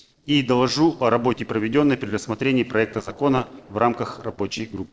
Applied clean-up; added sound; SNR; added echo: neural separator model SepFormer DNS4.